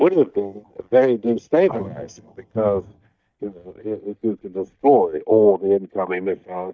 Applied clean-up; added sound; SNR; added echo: neural mask model DeepFilterNet 3.